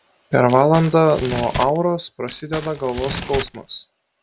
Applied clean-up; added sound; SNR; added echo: none; Crumpling, crinkling; 11 dB; none.